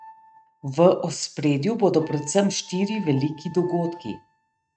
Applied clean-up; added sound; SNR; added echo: neural mask model RNNoise.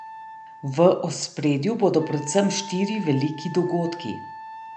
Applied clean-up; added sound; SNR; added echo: none; Wind instrument, woodwind instrument; 16 dB; none.